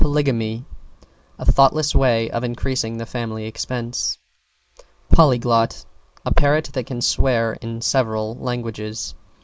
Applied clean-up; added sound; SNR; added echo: neural mask model Resemble Enhance denoiser.